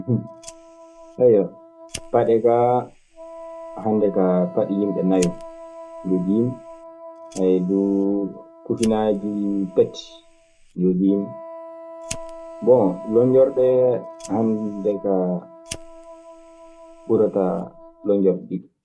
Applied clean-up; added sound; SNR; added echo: none; Wind instrument, woodwind instrument + Fire; 17 dB; none.